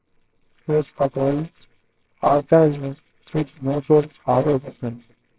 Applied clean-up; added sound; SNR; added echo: neural separator model SepFormer WHAMR!.